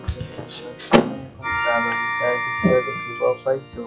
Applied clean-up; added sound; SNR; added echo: classical method log-MMSE.